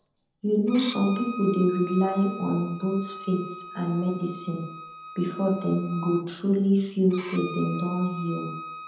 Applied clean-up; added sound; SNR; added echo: none; Bowed string instrument; 14 dB; reverberation time 0.8 s.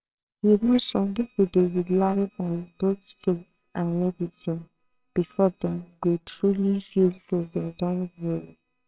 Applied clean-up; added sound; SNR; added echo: neural separator model SepFormer WHAMR!.